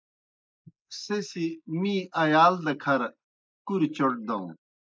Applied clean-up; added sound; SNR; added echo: neural mask model Resemble Enhance denoiser.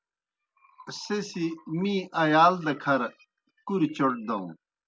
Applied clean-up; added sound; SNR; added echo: none; none; none; none.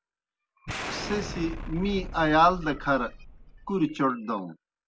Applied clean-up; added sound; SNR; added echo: none; Explosion; 9 dB; none.